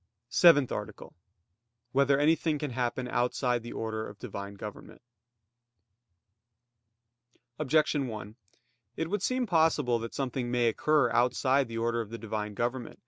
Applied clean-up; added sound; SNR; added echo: none; none; none; none.